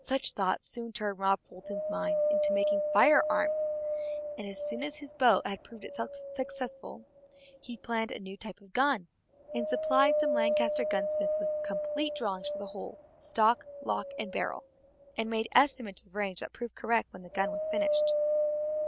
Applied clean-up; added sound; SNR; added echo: none; Wind; 1 dB; none.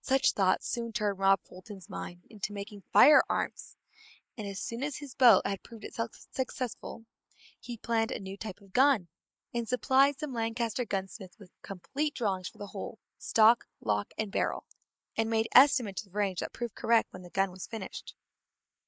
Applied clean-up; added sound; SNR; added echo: neural mask model Resemble Enhance denoiser.